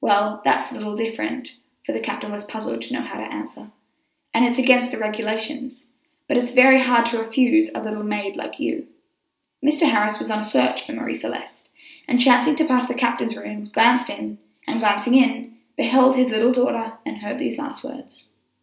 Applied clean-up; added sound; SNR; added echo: none; none; none; none.